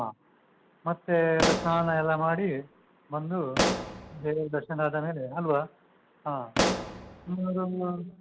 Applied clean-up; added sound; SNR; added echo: none; Explosion; 2 dB; none.